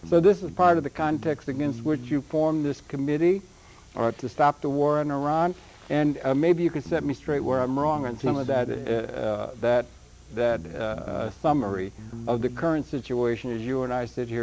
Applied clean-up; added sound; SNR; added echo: none; Guitar; 14 dB; none.